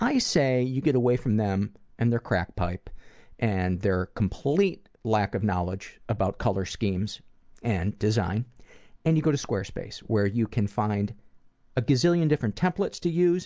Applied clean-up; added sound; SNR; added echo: none; none; none; none.